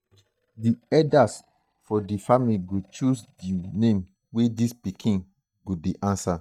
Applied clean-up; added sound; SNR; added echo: neural mask model DeepFilterNet 3.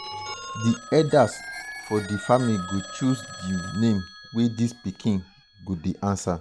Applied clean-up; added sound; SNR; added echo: none; Telephone; 14 dB; none.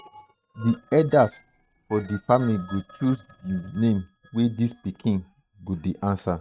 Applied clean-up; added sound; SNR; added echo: neural mask model RNNoise.